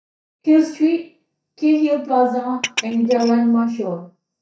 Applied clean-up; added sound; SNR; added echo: neural mask model DeepFilterNet 3.